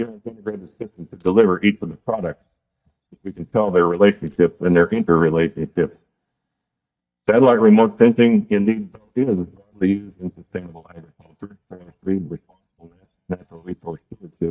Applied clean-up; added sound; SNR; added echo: neural mask model DeepFilterNet 3.